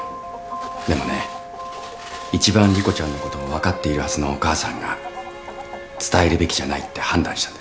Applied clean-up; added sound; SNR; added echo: none; Chicken, rooster + Glass; 16 dB; none.